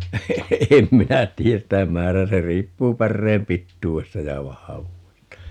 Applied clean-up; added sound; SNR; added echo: none; none; none; none.